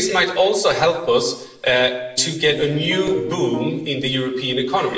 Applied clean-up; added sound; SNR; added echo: none; Piano; 11 dB; reverberation time 0.8 s.